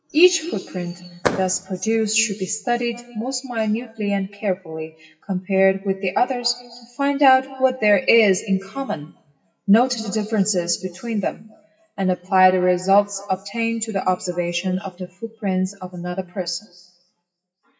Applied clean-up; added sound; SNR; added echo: classical method WPE with log-MMSE.